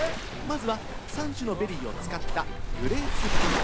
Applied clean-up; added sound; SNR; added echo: none; Waves, surf; -4 dB; none.